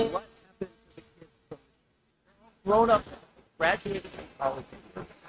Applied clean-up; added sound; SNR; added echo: neural mask model RNNoise.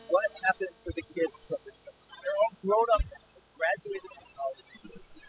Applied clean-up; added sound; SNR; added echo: classical method spectral subtraction.